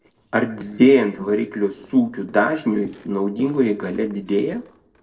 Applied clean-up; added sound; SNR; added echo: neural separator model SepFormer DNS4.